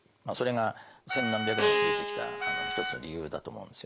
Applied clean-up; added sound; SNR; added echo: none; Wind instrument, woodwind instrument + Bowed string instrument; -3 dB; none.